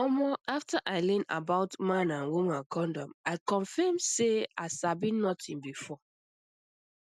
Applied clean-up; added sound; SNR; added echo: none; none; none; none.